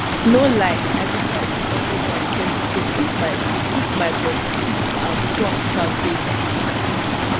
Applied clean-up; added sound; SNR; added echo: none; Stream; -4 dB; none.